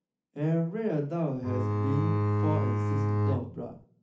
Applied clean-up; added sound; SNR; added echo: none; Bowed string instrument; -4 dB; reverberation time 0.4 s.